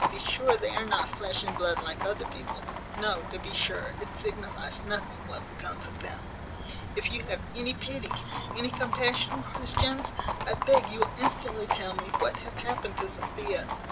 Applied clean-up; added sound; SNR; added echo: none; Livestock, farm animals, working animals; 2 dB; none.